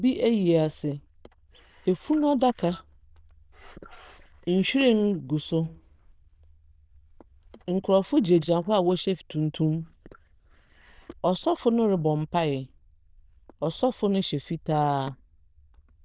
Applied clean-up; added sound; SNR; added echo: neural diffusion model UNIVERSE++.